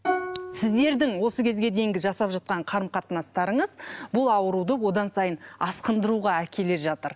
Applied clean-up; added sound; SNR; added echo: none; Plucked string instrument; 8 dB; none.